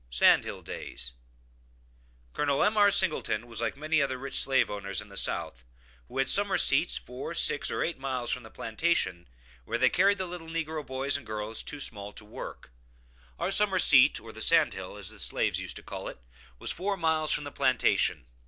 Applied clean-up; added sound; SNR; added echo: none; none; none; none.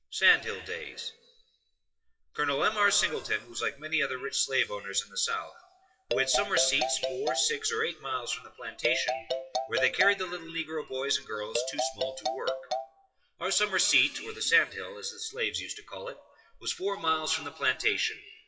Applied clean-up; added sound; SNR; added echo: classical method WPE with log-MMSE.